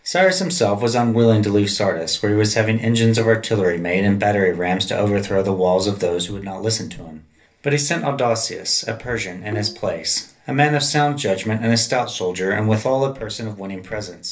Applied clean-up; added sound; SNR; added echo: none; Bowed string instrument; 19 dB; reverberation time 0.3 s.